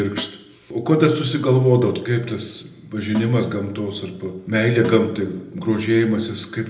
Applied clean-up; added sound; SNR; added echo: none; Snare drum; 19 dB; reverberation time 0.8 s.